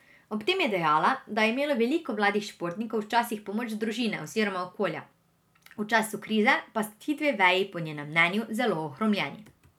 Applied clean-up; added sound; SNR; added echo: none; none; none; none.